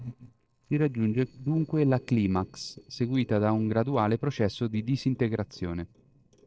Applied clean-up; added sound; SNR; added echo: neural separator model SepFormer DNS4.